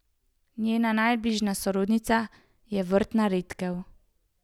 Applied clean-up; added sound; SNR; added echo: none; none; none; none.